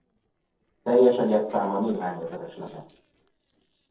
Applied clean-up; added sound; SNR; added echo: neural separator model SepFormer DNS4.